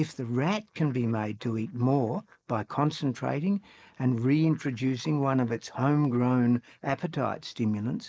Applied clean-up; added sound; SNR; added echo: neural mask model Resemble Enhance denoiser.